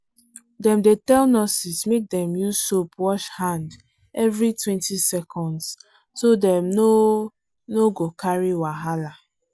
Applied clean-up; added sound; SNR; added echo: none; none; none; none.